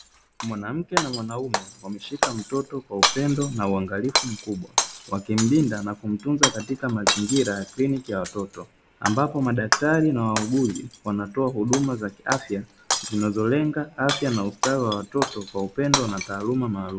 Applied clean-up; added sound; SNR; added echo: none; Shatter; 5 dB; none.